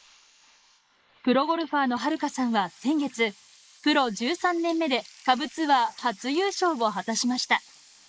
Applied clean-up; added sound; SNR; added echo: neural mask model Resemble Enhance denoiser.